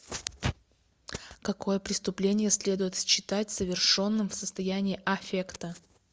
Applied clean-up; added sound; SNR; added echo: none; none; none; none.